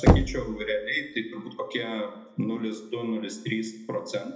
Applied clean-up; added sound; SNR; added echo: none; Knock; -4 dB; reverberation time 0.8 s.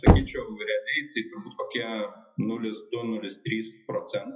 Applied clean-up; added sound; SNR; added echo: classical method WPE with log-MMSE.